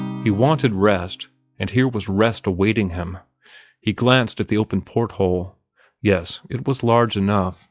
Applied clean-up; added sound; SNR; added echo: classical method log-MMSE.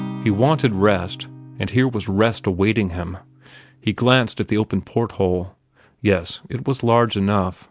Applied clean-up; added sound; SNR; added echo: none; Acoustic guitar; 18 dB; none.